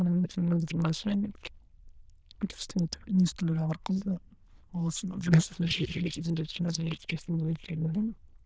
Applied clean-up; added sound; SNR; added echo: neural diffusion model UNIVERSE++.